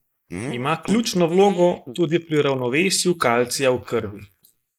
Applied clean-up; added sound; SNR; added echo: neural mask model Resemble Enhance denoiser.